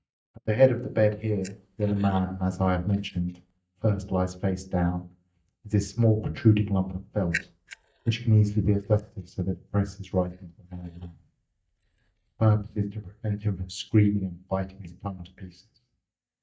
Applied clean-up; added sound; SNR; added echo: neural mask model DeepFilterNet 3.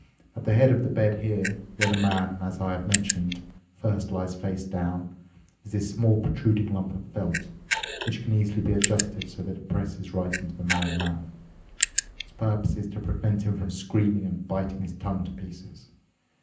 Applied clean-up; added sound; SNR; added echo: none; Camera; 5 dB; reverberation time 0.6 s.